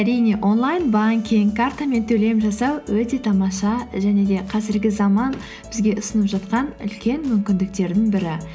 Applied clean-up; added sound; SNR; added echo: none; none; none; none.